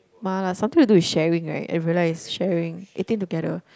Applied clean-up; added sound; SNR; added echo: none; none; none; none.